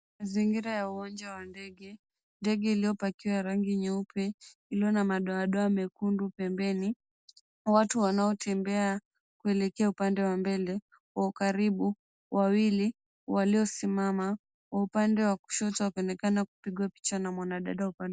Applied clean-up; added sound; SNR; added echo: none; none; none; none.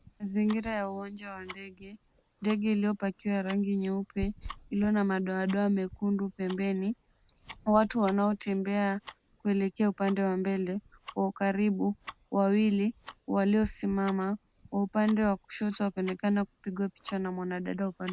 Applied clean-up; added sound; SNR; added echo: none; Tick-tock; 20 dB; none.